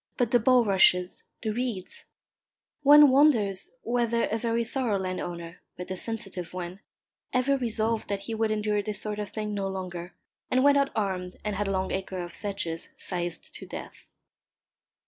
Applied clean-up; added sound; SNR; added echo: none; none; none; none.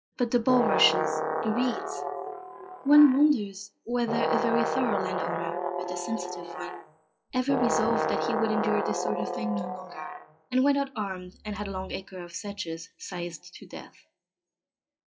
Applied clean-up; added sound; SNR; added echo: classical method WPE with log-MMSE.